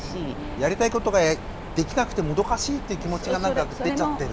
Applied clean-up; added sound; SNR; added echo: none; Mechanisms; 9 dB; none.